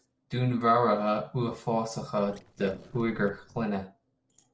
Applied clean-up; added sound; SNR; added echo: neural separator model SepFormer DNS4.